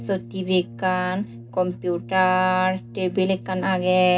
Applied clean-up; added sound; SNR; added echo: none; Brass instrument; 16 dB; reverberation time 0.2 s.